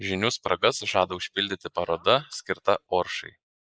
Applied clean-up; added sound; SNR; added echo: neural mask model Resemble Enhance denoiser.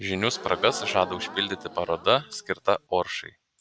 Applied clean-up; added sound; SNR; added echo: none; Crowd / Gasp; 13 dB; none.